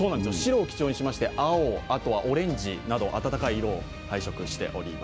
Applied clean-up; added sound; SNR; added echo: none; none; none; none.